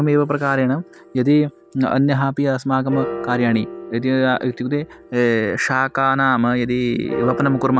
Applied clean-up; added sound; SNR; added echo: none; Piano; 14 dB; none.